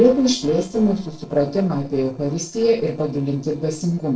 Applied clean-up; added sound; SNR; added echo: neural separator model SepFormer DNS4.